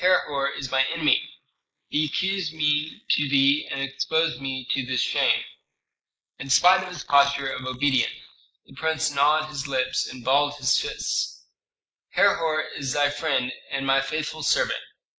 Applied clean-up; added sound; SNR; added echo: neural mask model Resemble Enhance denoiser.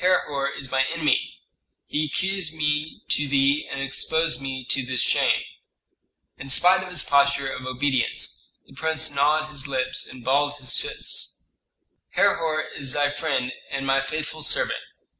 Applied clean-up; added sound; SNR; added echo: none; none; none; none.